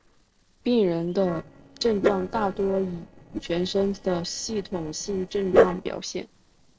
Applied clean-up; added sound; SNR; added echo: neural separator model SepFormer DNS4.